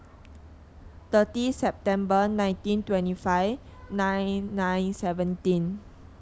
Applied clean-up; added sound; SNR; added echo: none; Vehicle horn, car horn, honking; 19 dB; none.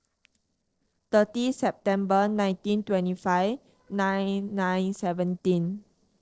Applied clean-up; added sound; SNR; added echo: neural separator model SepFormer DNS4.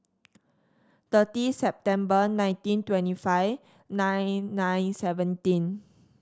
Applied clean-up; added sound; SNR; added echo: none; none; none; none.